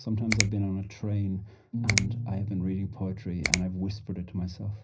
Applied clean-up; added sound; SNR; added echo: none; Finger snapping; 5 dB; reverberation time 0.4 s.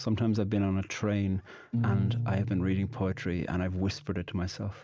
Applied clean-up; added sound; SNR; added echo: none; none; none; none.